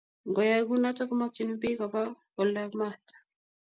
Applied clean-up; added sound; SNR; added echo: none; none; none; none.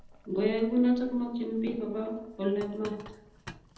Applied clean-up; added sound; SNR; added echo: none; Boiling; 19 dB; reverberation time 0.9 s.